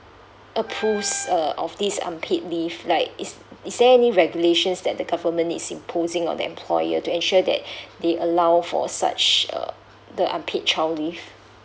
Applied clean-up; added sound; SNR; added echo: none; Wind instrument, woodwind instrument; 15 dB; none.